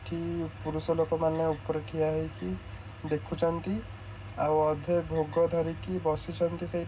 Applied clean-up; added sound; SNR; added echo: none; none; none; reverberation time 0.4 s.